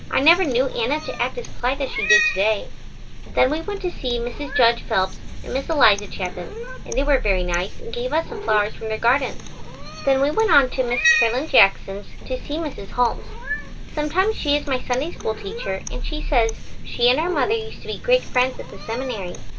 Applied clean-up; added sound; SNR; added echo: none; Cat; 4 dB; none.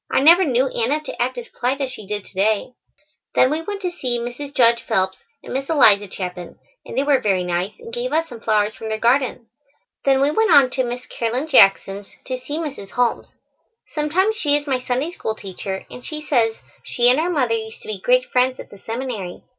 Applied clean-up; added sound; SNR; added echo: none; none; none; none.